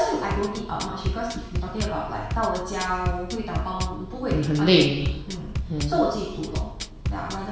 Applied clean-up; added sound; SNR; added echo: none; Bass drum / Drum kit; 6 dB; reverberation time 1.1 s.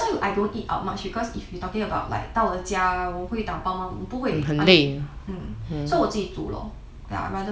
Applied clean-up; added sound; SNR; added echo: none; none; none; none.